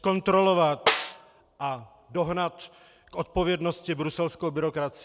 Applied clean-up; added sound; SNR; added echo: none; Snare drum; 3 dB; none.